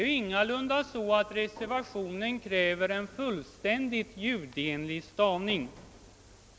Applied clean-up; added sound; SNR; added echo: none; none; none; none.